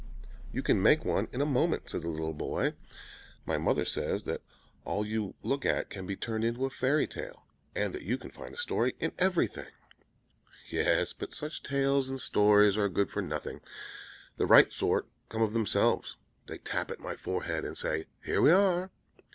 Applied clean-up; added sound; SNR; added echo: none; none; none; none.